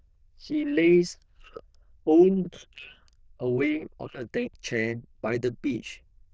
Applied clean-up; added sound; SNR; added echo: neural diffusion model UNIVERSE++.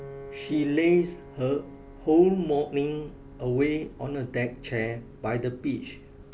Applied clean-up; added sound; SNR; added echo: none; Piano; 19 dB; none.